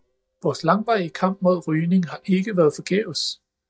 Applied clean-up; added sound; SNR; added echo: neural mask model DeepFilterNet 3.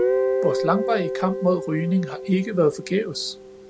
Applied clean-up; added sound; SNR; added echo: none; Guitar; 3 dB; none.